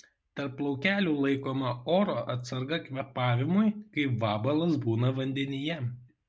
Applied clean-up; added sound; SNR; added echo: none; none; none; none.